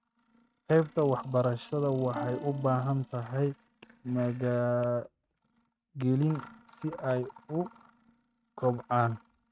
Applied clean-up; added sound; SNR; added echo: neural mask model RNNoise.